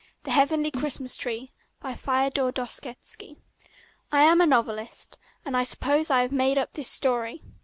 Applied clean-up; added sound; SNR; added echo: none; Snare drum; 11 dB; none.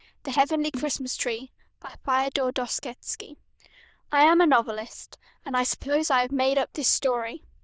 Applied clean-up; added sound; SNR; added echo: neural diffusion model UNIVERSE++.